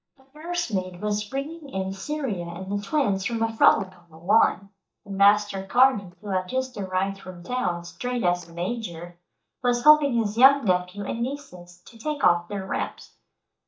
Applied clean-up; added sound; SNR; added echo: neural mask model DeepFilterNet 3.